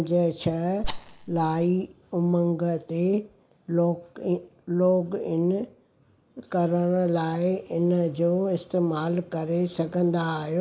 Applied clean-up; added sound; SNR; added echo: neural mask model Resemble Enhance denoiser.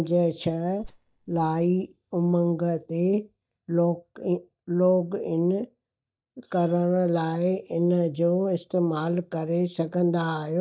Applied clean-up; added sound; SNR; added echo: neural mask model DeepFilterNet 3.